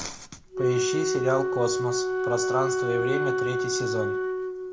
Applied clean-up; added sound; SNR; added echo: none; Wind instrument, woodwind instrument; -3 dB; reverberation time 0.3 s.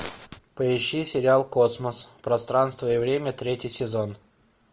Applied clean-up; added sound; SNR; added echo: none; none; none; none.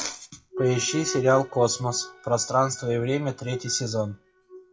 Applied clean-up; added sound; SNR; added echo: classical method WPE with log-MMSE.